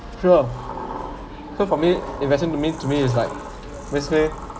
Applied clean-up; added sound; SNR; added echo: none; Sliding door; 13 dB; none.